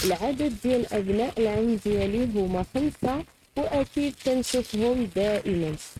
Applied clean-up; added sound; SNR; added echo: neural mask model RNNoise.